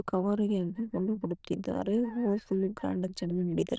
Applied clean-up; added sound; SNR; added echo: neural diffusion model UNIVERSE++.